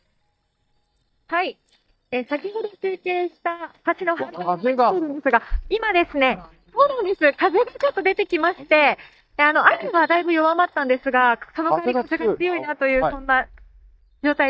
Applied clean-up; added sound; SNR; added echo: neural mask model DeepFilterNet 3.